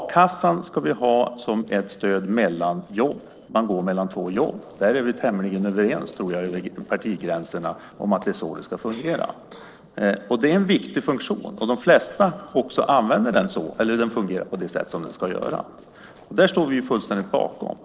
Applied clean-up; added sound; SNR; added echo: neural separator model SepFormer DNS4.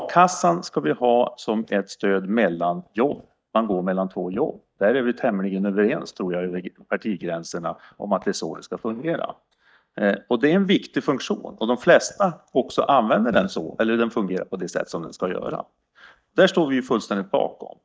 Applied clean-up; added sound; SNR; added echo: neural mask model DeepFilterNet 3.